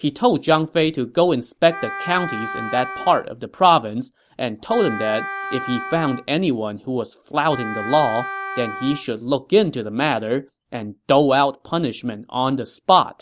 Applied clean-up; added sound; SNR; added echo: none; Wind instrument, woodwind instrument; 10 dB; none.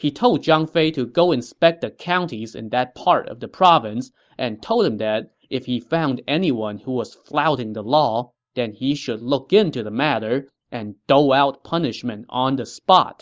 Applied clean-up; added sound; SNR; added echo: neural mask model Resemble Enhance denoiser.